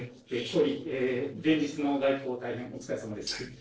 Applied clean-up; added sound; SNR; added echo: neural separator model SepFormer DNS4.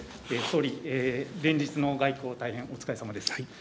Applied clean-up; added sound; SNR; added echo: none; none; none; none.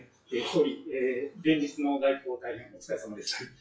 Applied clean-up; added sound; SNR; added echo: classical method WPE with log-MMSE.